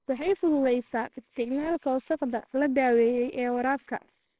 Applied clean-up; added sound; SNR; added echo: neural separator model SepFormer WHAMR!.